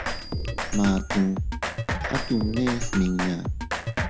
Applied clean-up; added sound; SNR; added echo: none; Drum kit; 2 dB; none.